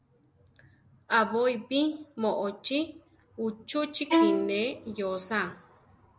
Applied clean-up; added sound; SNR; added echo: none; Bowed string instrument; -3 dB; none.